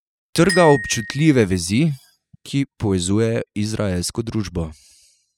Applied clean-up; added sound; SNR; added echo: classical method spectral subtraction.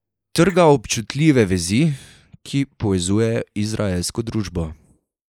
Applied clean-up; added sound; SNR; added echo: neural mask model Resemble Enhance denoiser.